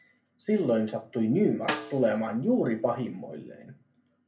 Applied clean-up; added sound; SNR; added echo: none; Snare drum; 11 dB; reverberation time 0.3 s.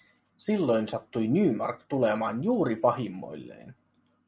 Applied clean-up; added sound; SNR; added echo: none; none; none; none.